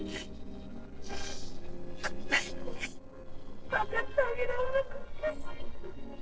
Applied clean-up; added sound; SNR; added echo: neural separator model SepFormer DNS4.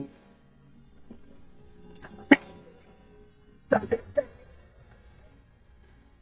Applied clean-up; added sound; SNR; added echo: neural mask model DeepFilterNet 3.